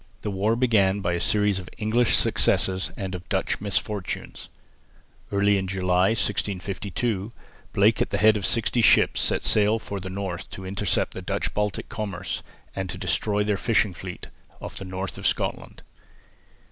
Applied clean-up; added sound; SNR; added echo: none; none; none; none.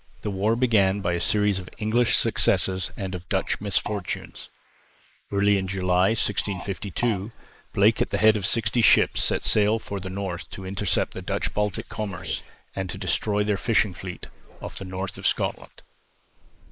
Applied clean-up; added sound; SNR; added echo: neural mask model Resemble Enhance denoiser.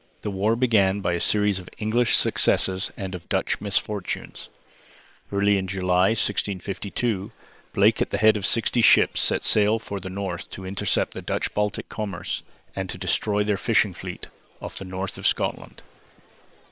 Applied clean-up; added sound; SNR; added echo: neural separator model SepFormer WHAM!.